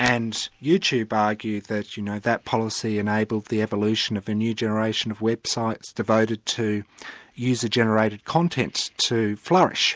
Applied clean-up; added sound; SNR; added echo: none; none; none; none.